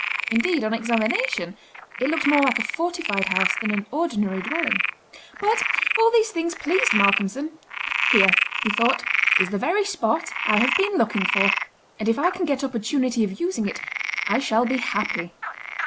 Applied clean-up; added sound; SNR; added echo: none; Frog; 2 dB; none.